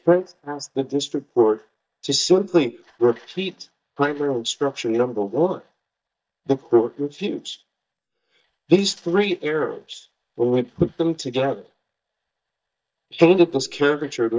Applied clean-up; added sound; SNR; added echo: neural mask model DeepFilterNet 3.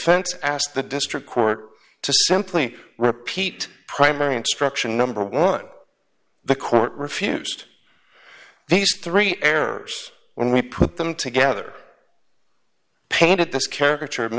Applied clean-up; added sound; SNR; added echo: none; none; none; none.